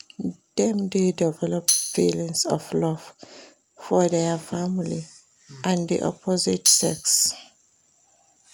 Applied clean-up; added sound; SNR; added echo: none; Tambourine; 0 dB; none.